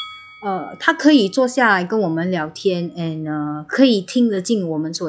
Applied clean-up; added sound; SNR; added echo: classical method log-MMSE.